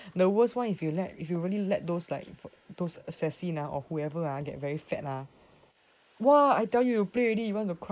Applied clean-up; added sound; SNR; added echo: neural mask model Resemble Enhance denoiser.